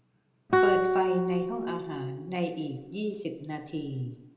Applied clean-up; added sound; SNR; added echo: none; Guitar; -3 dB; reverberation time 0.8 s.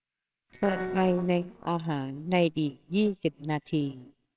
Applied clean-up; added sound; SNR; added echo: neural separator model SepFormer WHAMR!.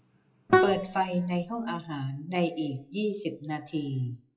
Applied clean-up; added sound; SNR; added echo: classical method WPE with log-MMSE.